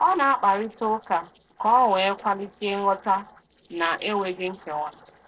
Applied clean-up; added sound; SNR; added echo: neural separator model SepFormer DNS4.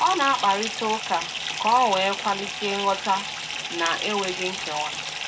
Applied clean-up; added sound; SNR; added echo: none; Fill (with liquid) / Bathtub (filling or washing); 6 dB; reverberation time 0.2 s.